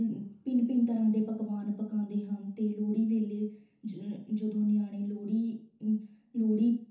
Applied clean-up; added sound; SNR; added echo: none; none; none; reverberation time 0.9 s.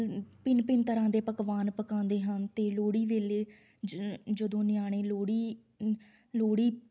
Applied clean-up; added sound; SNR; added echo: none; none; none; none.